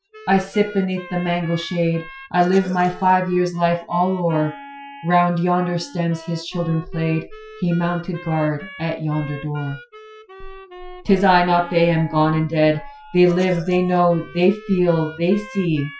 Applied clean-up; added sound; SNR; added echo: classical method Wiener filter.